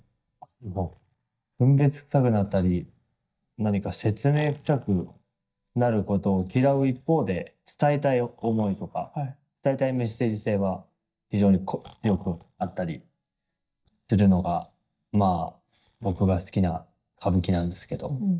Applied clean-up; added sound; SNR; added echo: neural mask model DeepFilterNet 3.